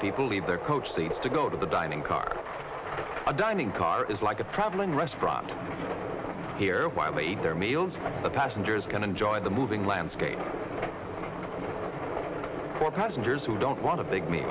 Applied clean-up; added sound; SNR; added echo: none; none; none; none.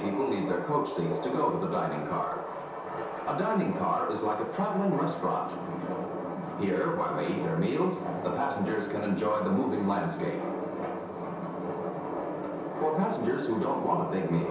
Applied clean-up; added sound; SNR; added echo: none; none; none; reverberation time 0.7 s.